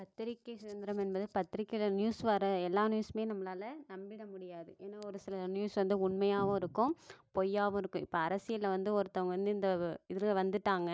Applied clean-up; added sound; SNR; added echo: none; none; none; none.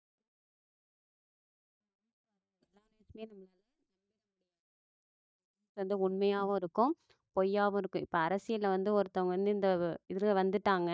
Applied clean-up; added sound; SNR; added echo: neural mask model DeepFilterNet 3.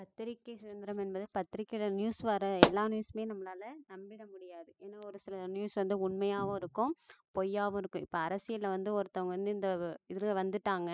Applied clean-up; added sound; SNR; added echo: classical method spectral subtraction.